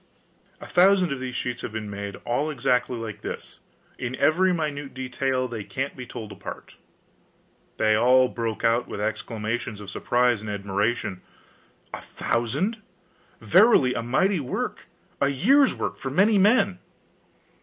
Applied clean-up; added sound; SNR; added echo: none; none; none; none.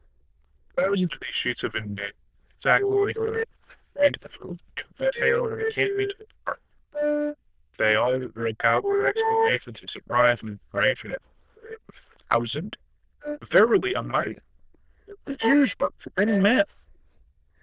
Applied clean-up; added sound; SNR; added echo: neural diffusion model UNIVERSE++.